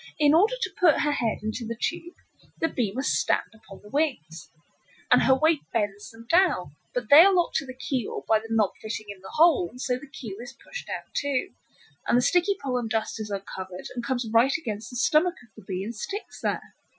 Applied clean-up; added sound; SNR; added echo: classical method Wiener filter.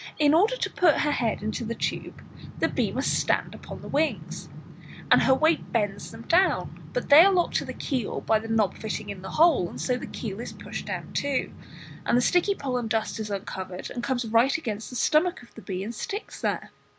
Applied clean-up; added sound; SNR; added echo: none; none; none; none.